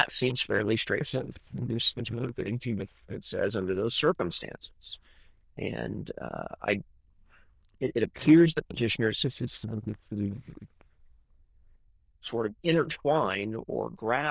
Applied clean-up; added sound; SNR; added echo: neural diffusion model UNIVERSE++.